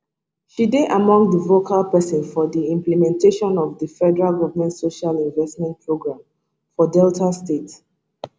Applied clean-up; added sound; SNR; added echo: none; none; none; none.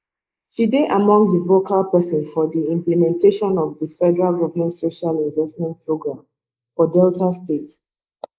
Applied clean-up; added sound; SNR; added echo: neural mask model Resemble Enhance denoiser.